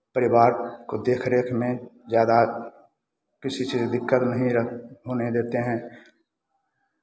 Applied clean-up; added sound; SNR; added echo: none; none; none; none.